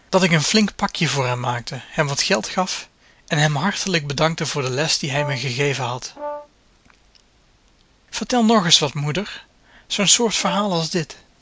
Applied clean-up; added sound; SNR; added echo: none; Brass instrument; 13 dB; none.